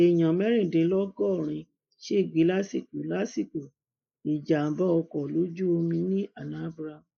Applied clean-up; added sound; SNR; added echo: neural mask model Resemble Enhance denoiser.